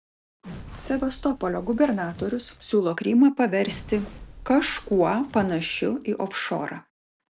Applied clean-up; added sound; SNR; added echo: none; Crackle; 18 dB; none.